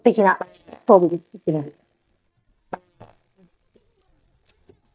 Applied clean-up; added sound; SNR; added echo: neural mask model DeepFilterNet 3.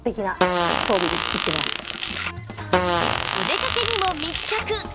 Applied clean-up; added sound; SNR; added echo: none; Fart; -4 dB; none.